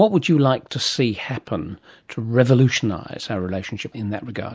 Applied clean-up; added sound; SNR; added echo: none; none; none; none.